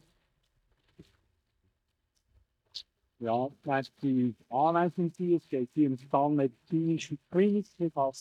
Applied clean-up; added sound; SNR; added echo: neural mask model DeepFilterNet 3.